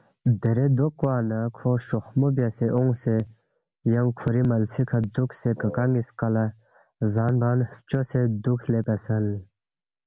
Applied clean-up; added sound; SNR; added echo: none; Wind instrument, woodwind instrument; 15 dB; none.